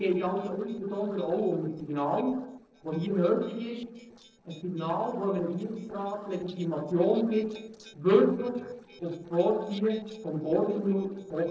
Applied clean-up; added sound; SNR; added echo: neural separator model SepFormer DNS4.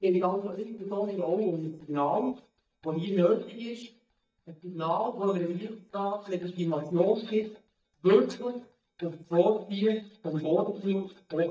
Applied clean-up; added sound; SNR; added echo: neural mask model DeepFilterNet 3.